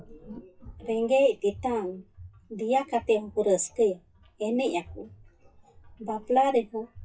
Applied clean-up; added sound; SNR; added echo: classical method WPE with log-MMSE.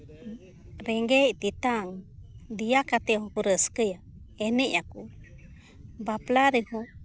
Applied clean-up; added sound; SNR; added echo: none; none; none; none.